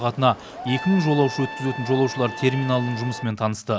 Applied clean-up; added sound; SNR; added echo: none; Trumpet; 13 dB; none.